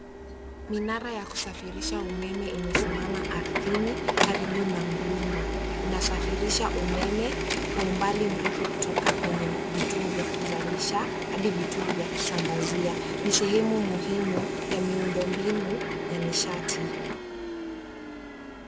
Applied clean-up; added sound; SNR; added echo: none; Printer; -1 dB; none.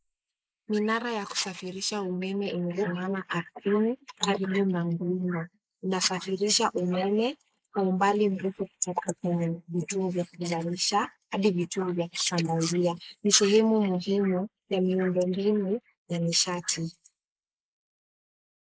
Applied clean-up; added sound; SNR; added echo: neural mask model Resemble Enhance denoiser.